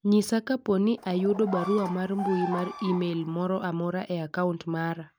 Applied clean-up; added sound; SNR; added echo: none; Bird vocalization, bird call, bird song; 10 dB; none.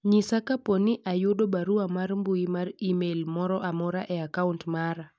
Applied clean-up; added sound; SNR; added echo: none; none; none; none.